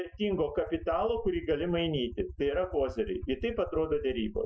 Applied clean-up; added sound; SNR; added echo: classical method Wiener filter.